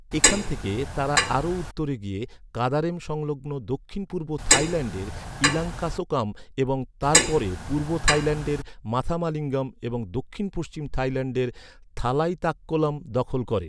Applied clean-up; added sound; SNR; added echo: none; Clock; -1 dB; none.